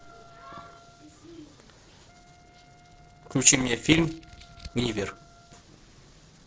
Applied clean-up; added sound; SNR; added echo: neural separator model SepFormer DNS4.